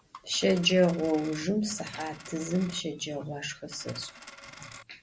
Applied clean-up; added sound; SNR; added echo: none; Coin (dropping); 17 dB; none.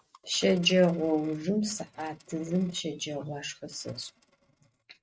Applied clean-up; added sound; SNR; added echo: neural mask model RNNoise.